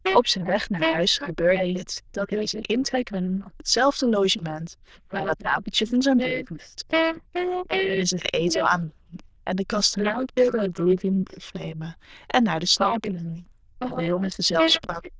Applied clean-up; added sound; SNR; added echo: neural diffusion model UNIVERSE++.